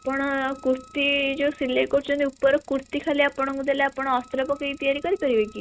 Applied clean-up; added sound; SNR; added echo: neural mask model RNNoise.